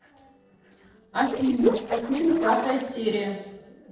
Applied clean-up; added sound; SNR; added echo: neural separator model SepFormer DNS4.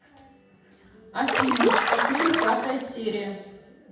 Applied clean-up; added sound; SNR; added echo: none; Stream; -5 dB; reverberation time 0.9 s.